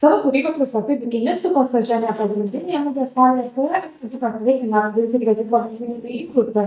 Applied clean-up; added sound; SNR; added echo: neural mask model DeepFilterNet 3.